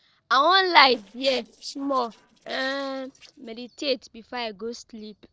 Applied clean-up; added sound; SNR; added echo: neural separator model SepFormer DNS4.